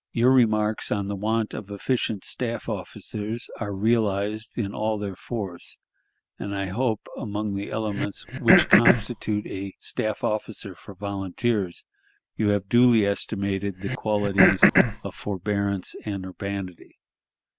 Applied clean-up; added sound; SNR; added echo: none; Cough; -3 dB; none.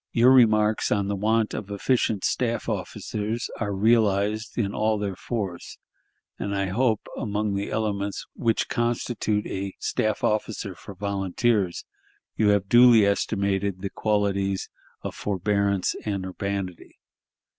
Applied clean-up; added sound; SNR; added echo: none; none; none; none.